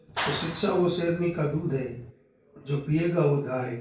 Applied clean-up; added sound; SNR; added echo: none; Clapping; 10 dB; reverberation time 0.4 s.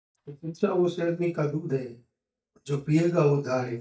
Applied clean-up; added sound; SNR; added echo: neural mask model DeepFilterNet 3.